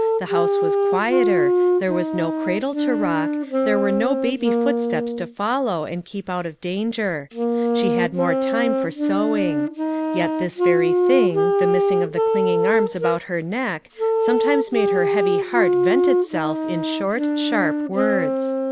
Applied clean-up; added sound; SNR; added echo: none; Wind instrument, woodwind instrument; -4 dB; none.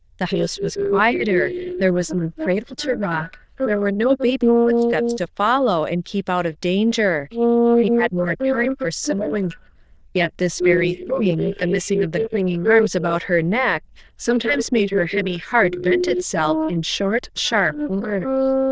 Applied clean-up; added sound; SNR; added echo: neural diffusion model UNIVERSE++.